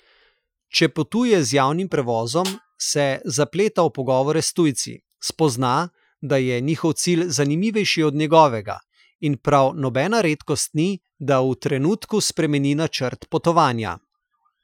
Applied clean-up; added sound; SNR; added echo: classical method Wiener filter.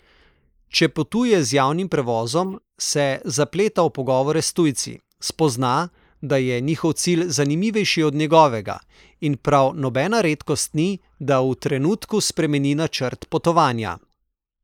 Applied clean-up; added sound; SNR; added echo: neural mask model Resemble Enhance denoiser.